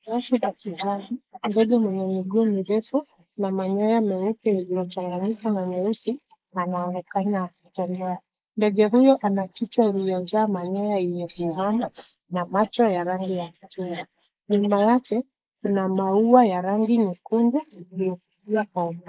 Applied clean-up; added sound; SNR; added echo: neural mask model Resemble Enhance denoiser.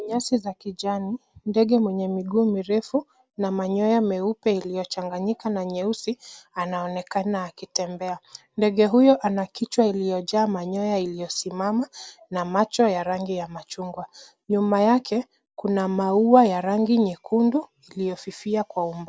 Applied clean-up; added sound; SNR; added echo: none; none; none; none.